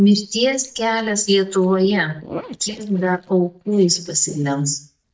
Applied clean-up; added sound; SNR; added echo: neural mask model DeepFilterNet 3.